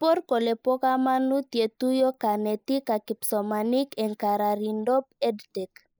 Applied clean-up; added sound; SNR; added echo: neural mask model Resemble Enhance denoiser.